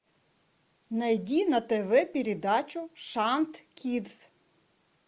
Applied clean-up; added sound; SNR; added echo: none; none; none; none.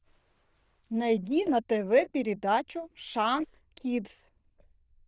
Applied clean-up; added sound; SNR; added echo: neural diffusion model UNIVERSE++.